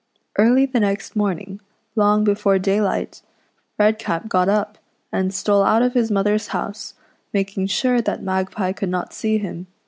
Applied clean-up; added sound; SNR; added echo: none; none; none; none.